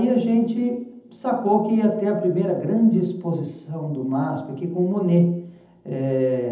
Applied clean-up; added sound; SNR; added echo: none; none; none; reverberation time 0.8 s.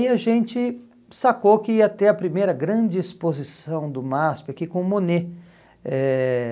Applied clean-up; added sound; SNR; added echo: none; none; none; none.